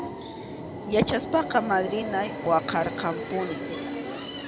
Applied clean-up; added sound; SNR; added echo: none; Subway, metro, underground; 7 dB; none.